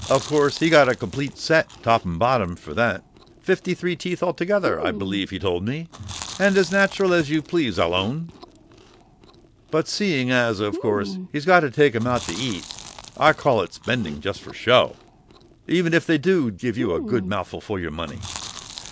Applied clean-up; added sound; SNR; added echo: none; Chewing, mastication; 15 dB; none.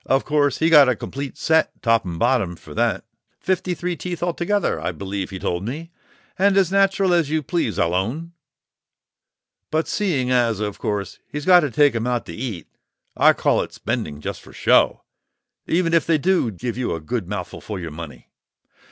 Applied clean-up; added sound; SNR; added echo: none; none; none; none.